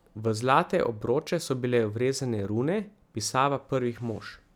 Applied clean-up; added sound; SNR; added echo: none; none; none; none.